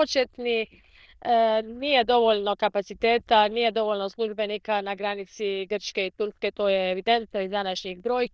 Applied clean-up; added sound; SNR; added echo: neural diffusion model UNIVERSE++.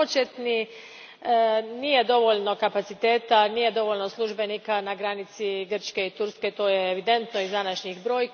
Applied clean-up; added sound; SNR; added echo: none; none; none; none.